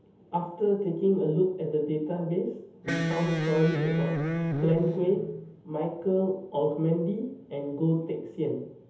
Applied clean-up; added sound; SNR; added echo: none; Electric guitar; 1 dB; reverberation time 0.8 s.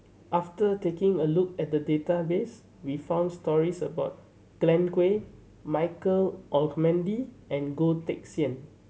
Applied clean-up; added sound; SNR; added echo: none; none; none; none.